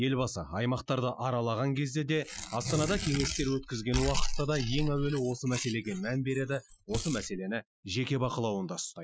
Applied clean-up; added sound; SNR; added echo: classical method Wiener filter.